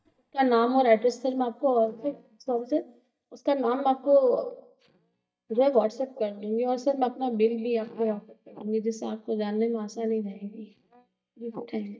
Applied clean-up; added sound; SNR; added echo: neural mask model DeepFilterNet 3.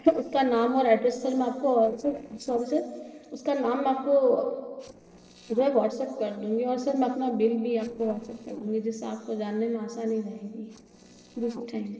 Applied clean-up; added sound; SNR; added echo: neural separator model SepFormer DNS4.